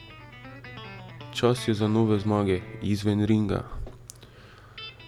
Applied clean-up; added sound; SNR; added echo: none; Guitar; 19 dB; none.